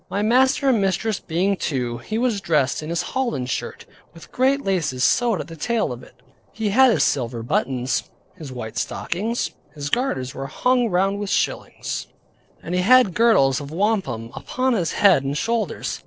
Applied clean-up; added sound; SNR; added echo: neural separator model SepFormer DNS4.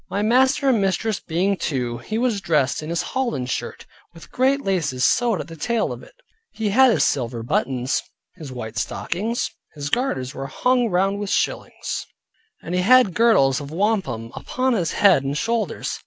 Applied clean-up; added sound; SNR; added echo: none; none; none; none.